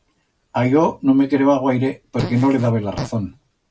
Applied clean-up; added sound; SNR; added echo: none; Fart; 12 dB; none.